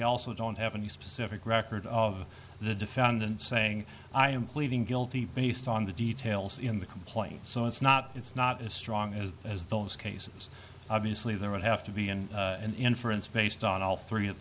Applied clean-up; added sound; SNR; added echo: none; Idling / Accelerating, revving, vroom / Car; 19 dB; none.